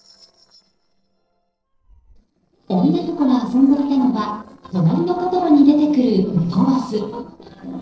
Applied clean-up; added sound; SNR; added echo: neural separator model SepFormer DNS4.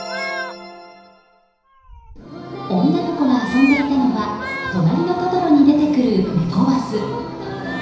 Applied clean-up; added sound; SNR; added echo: none; Meow; 15 dB; reverberation time 1.0 s.